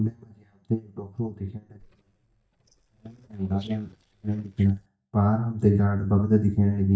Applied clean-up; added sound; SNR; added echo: neural mask model DeepFilterNet 3.